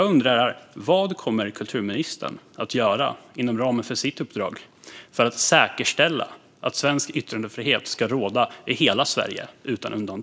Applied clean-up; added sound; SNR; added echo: none; none; none; none.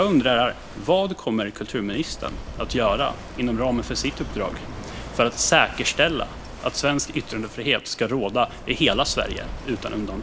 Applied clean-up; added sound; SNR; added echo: none; Walk, footsteps / Waves, surf / Wind; 12 dB; none.